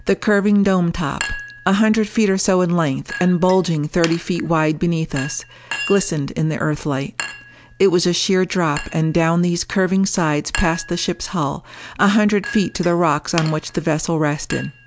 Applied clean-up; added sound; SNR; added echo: none; Chink, clink; 16 dB; none.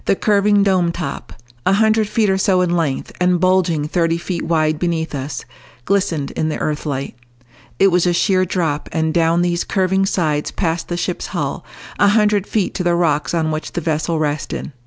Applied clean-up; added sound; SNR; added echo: none; none; none; none.